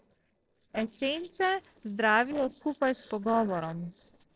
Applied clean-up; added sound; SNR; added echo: neural separator model SepFormer DNS4.